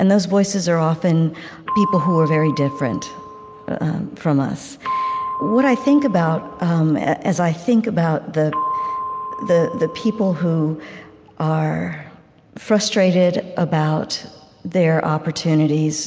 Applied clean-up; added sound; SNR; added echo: none; Percussion; 9 dB; none.